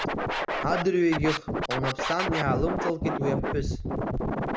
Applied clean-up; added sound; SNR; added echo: none; Scratching (performance technique); 0 dB; none.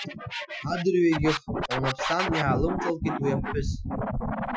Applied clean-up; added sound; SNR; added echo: classical method Wiener filter.